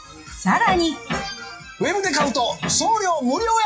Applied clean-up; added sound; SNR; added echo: classical method WPE with log-MMSE.